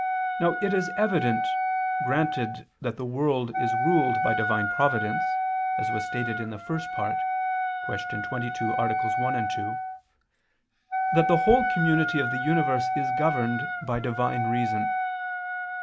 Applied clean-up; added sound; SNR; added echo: none; Wind instrument, woodwind instrument; 0 dB; none.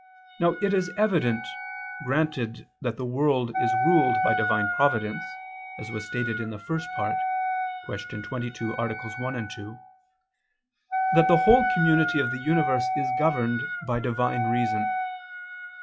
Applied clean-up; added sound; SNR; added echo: classical method log-MMSE.